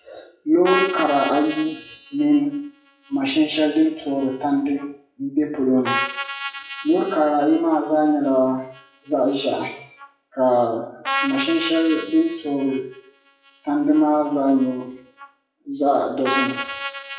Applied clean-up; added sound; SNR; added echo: classical method WPE with log-MMSE.